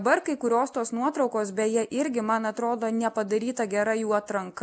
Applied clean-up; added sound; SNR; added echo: none; none; none; none.